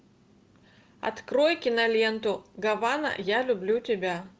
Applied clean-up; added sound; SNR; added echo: none; none; none; none.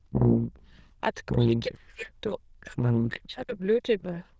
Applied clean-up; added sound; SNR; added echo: neural diffusion model UNIVERSE++.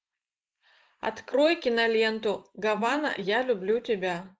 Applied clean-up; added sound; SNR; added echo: neural mask model Resemble Enhance denoiser.